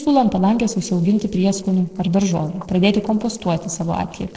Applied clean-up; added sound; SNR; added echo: neural separator model SepFormer DNS4.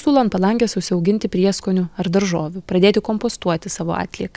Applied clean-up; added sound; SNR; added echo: none; none; none; none.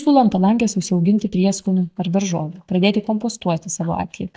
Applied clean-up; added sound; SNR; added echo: neural mask model DeepFilterNet 3.